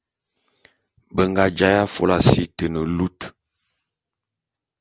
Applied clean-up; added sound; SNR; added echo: none; none; none; none.